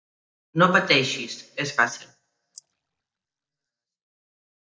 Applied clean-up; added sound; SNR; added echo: neural mask model DeepFilterNet 3.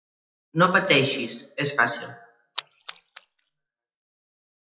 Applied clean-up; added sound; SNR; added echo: classical method WPE with log-MMSE.